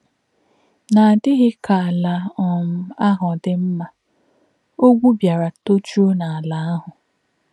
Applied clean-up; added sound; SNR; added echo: none; none; none; none.